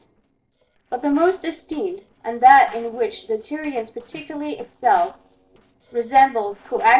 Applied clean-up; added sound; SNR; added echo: neural separator model SepFormer DNS4.